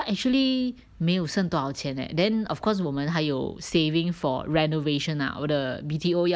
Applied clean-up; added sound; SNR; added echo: none; none; none; none.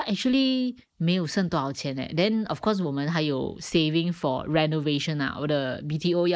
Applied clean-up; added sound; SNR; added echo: neural mask model Resemble Enhance denoiser.